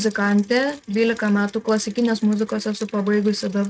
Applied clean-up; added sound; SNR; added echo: neural mask model RNNoise.